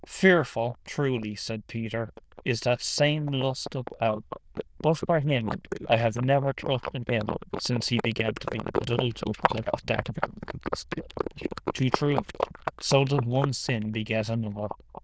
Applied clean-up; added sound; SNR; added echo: neural diffusion model UNIVERSE++.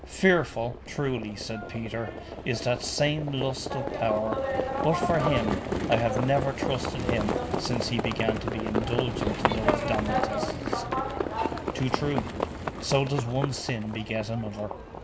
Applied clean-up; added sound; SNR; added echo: none; Livestock, farm animals, working animals; 1 dB; none.